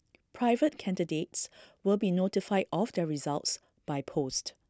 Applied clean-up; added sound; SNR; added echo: none; none; none; none.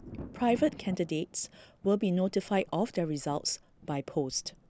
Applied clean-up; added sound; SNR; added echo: none; Thunder; 17 dB; none.